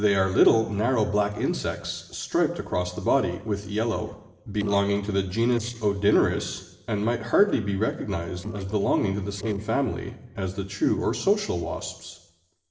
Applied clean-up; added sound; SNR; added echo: neural separator model SepFormer DNS4.